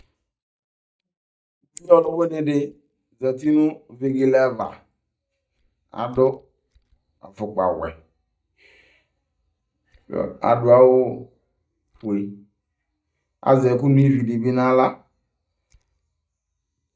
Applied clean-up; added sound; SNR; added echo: neural mask model DeepFilterNet 3.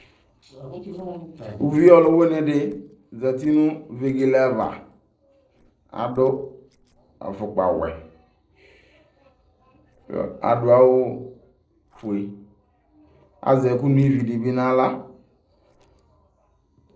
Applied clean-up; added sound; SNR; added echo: neural separator model SepFormer DNS4.